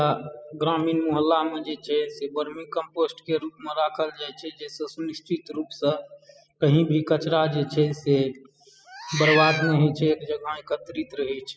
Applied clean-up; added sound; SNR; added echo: classical method spectral subtraction.